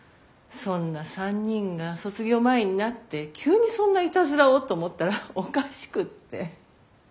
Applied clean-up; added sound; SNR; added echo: none; none; none; none.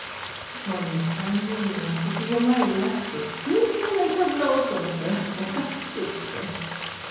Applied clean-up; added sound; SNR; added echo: none; Frying (food); 8 dB; reverberation time 1.0 s.